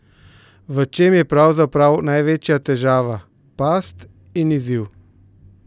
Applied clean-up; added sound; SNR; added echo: none; none; none; none.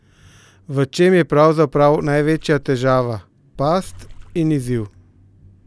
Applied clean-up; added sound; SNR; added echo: none; Water / Splash, splatter; 19 dB; none.